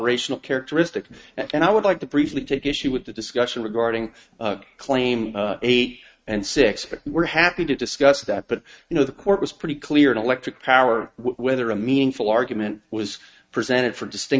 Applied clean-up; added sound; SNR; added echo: neural mask model RNNoise.